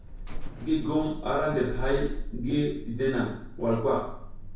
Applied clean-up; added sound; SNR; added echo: none; Alarm; 5 dB; reverberation time 0.6 s.